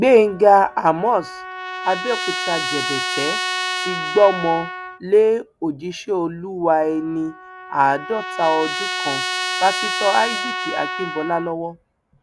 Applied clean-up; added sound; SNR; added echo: none; Trumpet; 7 dB; none.